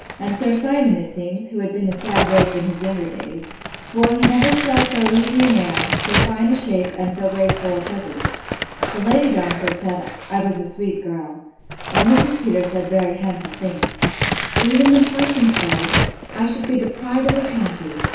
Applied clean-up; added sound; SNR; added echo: none; Crack; 4 dB; reverberation time 0.7 s.